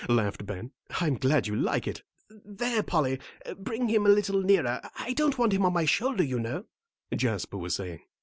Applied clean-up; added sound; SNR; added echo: none; none; none; none.